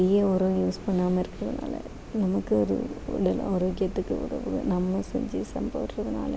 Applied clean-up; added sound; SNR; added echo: none; none; none; none.